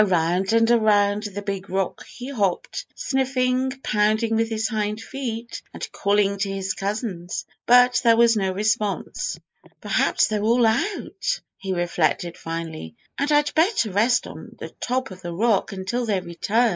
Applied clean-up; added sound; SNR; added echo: neural mask model Resemble Enhance denoiser.